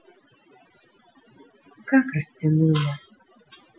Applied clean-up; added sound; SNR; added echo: classical method Wiener filter.